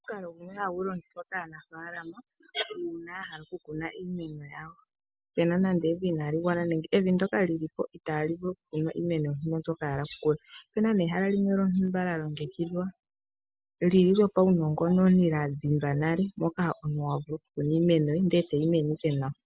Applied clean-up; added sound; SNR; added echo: none; none; none; none.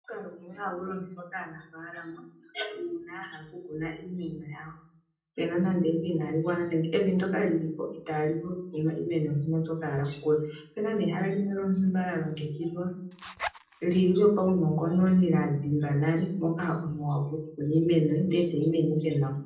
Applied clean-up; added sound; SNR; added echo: none; Zipper (clothing); 12 dB; reverberation time 0.6 s.